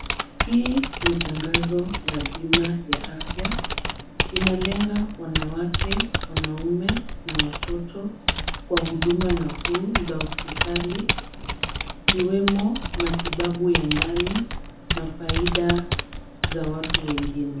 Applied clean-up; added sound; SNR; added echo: none; Typing; 1 dB; reverberation time 0.6 s.